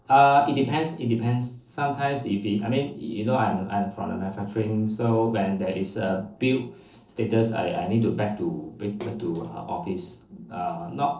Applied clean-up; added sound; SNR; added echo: neural separator model SepFormer DNS4.